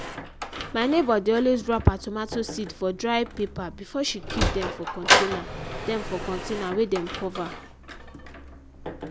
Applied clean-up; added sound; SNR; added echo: none; Sliding door; 3 dB; none.